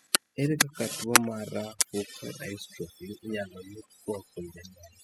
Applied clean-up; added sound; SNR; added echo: classical method spectral subtraction.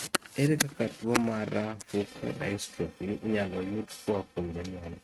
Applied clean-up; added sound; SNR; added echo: neural mask model RNNoise.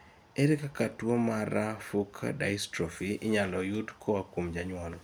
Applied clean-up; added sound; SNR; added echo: none; none; none; none.